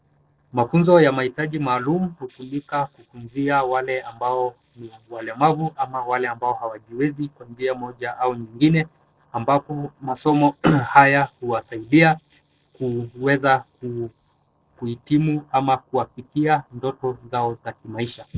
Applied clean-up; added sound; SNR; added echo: neural separator model SepFormer DNS4.